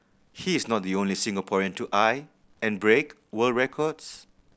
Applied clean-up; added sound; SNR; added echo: none; none; none; none.